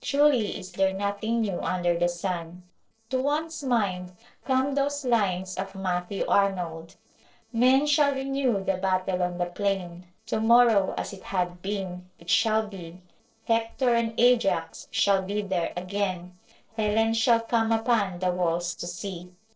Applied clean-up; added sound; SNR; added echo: neural separator model SepFormer DNS4.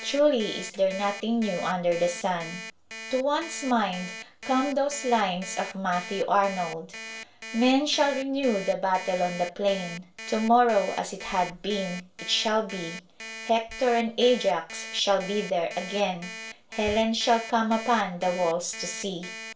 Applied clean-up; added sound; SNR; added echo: none; Alarm; 14 dB; reverberation time 0.3 s.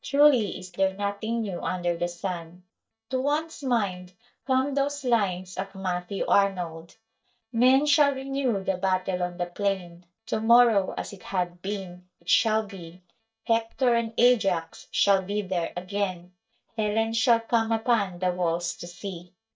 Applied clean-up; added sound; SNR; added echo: neural mask model DeepFilterNet 3.